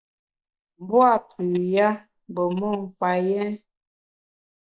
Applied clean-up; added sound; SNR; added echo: neural mask model Resemble Enhance denoiser.